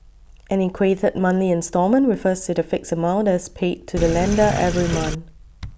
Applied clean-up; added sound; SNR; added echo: none; Sink (filling or washing); 4 dB; none.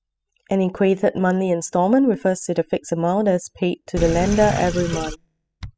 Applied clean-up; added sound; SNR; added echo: classical method spectral subtraction.